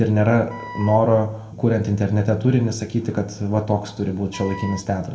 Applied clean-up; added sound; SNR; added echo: none; Wind instrument, woodwind instrument; 16 dB; reverberation time 0.2 s.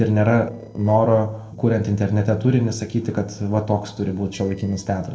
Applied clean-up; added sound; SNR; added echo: neural separator model SepFormer DNS4.